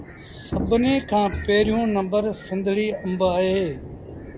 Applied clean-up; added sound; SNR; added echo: none; Thunder / Rain; 12 dB; none.